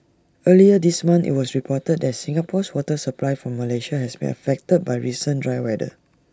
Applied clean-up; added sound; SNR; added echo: none; none; none; none.